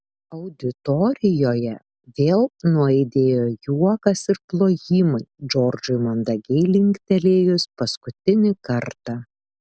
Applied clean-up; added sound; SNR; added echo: none; none; none; none.